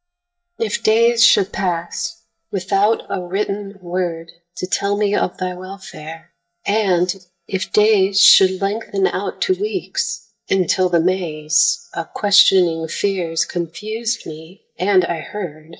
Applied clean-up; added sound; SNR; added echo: neural mask model DeepFilterNet 3.